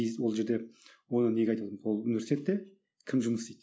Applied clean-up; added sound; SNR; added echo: none; none; none; none.